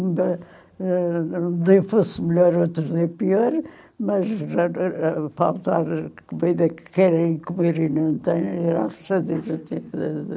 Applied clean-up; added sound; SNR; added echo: neural mask model Resemble Enhance denoiser.